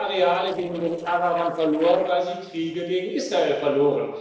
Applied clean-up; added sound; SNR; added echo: neural separator model SepFormer DNS4.